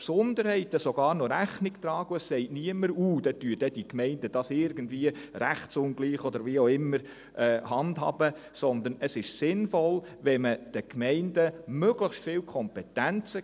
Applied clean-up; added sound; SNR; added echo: none; none; none; none.